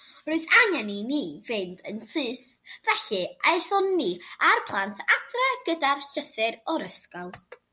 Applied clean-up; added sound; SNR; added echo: none; none; none; none.